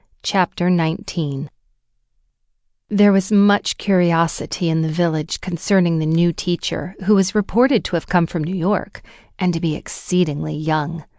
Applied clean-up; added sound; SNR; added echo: none; none; none; none.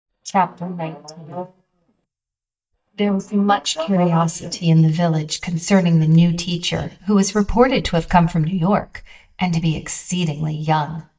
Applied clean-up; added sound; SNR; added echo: neural mask model DeepFilterNet 3.